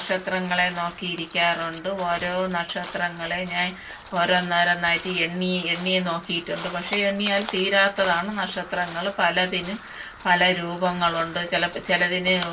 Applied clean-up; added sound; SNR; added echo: none; Crow; 15 dB; reverberation time 0.2 s.